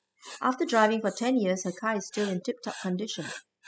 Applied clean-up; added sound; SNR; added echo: classical method spectral subtraction.